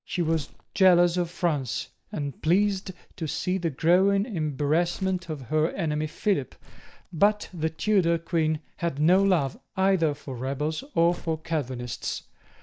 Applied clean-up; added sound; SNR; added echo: neural mask model DeepFilterNet 3.